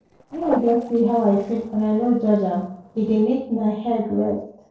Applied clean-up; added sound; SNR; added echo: neural separator model SepFormer DNS4.